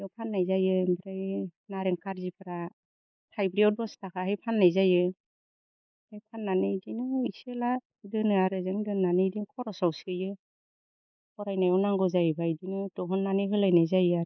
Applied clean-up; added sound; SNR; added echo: neural mask model Resemble Enhance denoiser.